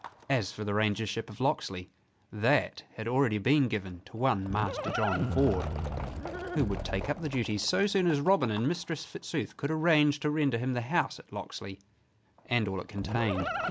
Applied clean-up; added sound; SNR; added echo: none; Livestock, farm animals, working animals; 9 dB; none.